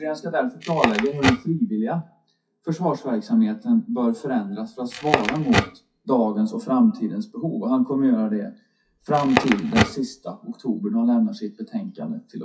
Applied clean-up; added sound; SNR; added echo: classical method WPE with log-MMSE.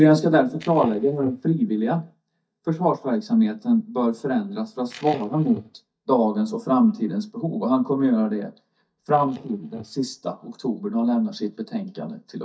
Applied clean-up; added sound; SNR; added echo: neural mask model DeepFilterNet 3.